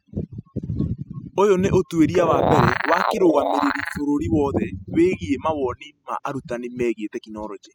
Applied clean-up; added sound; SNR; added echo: classical method spectral subtraction.